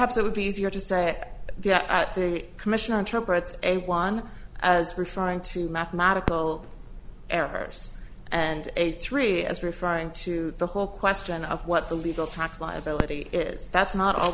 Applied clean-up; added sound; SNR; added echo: none; Fireworks; 15 dB; none.